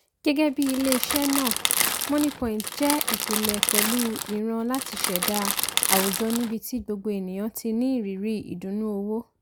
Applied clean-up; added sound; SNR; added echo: none; Crackle; 0 dB; none.